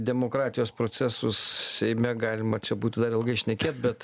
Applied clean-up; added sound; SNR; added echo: none; none; none; none.